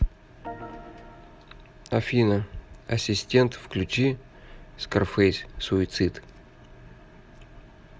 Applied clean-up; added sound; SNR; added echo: none; Organ; 15 dB; none.